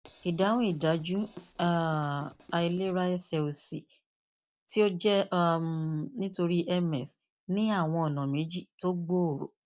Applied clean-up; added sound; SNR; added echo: neural separator model SepFormer DNS4.